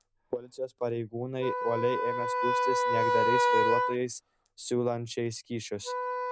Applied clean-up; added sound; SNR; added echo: none; Wind instrument, woodwind instrument; -2 dB; none.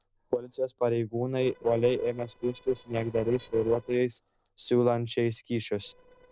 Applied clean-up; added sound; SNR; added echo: neural separator model SepFormer DNS4.